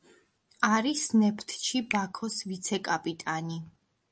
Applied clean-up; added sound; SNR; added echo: none; Finger snapping; 15 dB; none.